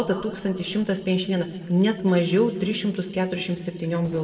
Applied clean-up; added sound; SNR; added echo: neural separator model SepFormer DNS4.